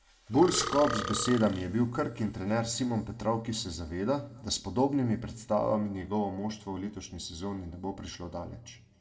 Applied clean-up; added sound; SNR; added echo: none; Burping, eructation; 6 dB; reverberation time 1.1 s.